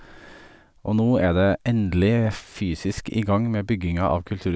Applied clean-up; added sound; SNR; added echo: none; none; none; none.